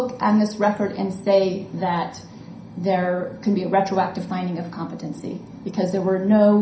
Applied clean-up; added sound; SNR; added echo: none; none; none; reverberation time 0.5 s.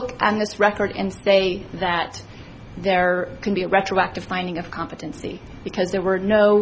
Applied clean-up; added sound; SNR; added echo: none; none; none; none.